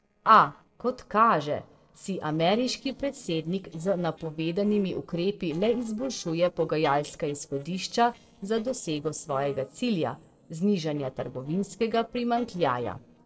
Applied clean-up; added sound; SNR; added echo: neural separator model SepFormer DNS4.